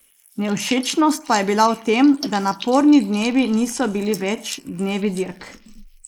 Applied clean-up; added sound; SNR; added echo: neural mask model Resemble Enhance denoiser.